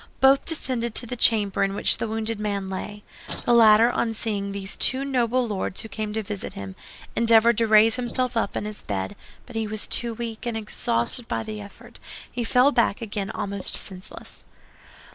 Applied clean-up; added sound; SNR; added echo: neural mask model Resemble Enhance denoiser.